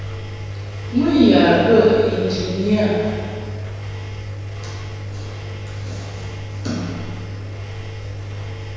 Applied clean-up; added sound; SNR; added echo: none; Engine; 8 dB; reverberation time 1.9 s.